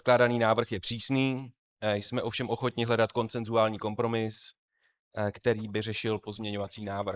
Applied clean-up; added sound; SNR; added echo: neural mask model Resemble Enhance denoiser.